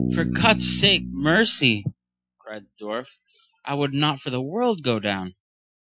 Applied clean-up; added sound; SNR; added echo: classical method Wiener filter.